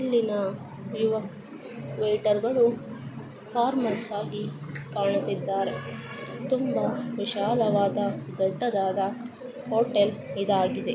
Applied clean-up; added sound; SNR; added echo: none; none; none; none.